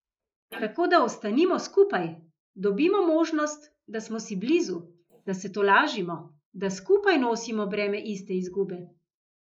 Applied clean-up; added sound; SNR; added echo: neural mask model Resemble Enhance denoiser.